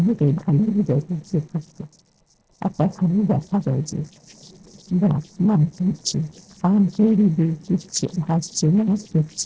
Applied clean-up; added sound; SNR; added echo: neural separator model SepFormer DNS4.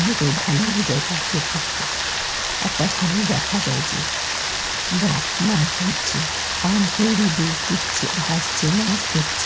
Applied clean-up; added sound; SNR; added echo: none; Rain; 0 dB; none.